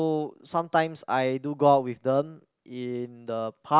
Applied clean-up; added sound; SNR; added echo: none; none; none; none.